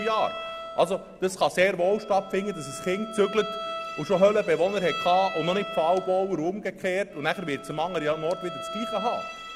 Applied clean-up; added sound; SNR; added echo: none; Bowed string instrument; 11 dB; none.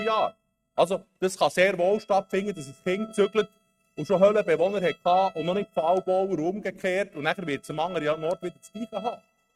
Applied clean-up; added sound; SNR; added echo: neural mask model RNNoise.